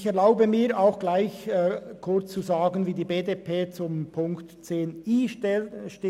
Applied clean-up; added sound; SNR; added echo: none; none; none; none.